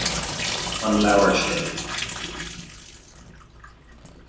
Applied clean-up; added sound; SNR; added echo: none; Drip / Sink (filling or washing); 5 dB; reverberation time 0.9 s.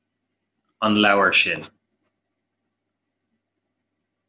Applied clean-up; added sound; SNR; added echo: none; none; none; none.